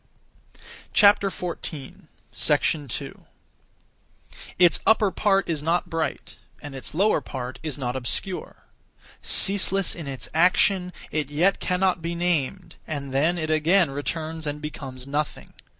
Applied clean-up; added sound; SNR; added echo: none; none; none; none.